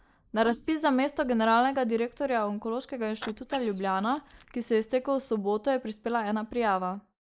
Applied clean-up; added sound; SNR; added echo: neural mask model Resemble Enhance denoiser.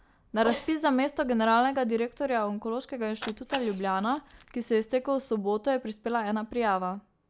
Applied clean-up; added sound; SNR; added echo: none; Cat; 17 dB; none.